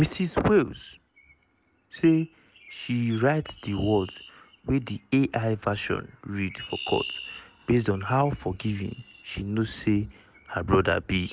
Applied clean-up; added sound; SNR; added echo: none; Chirp, tweet; 19 dB; none.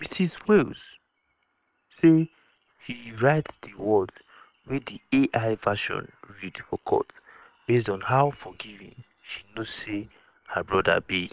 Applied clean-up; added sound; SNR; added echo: neural separator model SepFormer WHAM!.